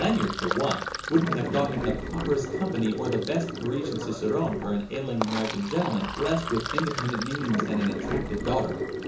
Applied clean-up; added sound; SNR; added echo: none; Sink (filling or washing); 4 dB; reverberation time 0.6 s.